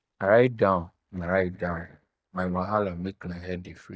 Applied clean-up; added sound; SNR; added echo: neural mask model DeepFilterNet 3.